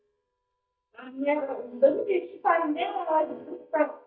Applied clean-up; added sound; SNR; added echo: neural mask model DeepFilterNet 3.